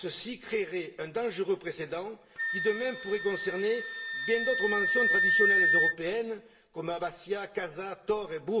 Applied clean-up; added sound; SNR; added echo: none; Wind instrument, woodwind instrument; -1 dB; reverberation time 0.7 s.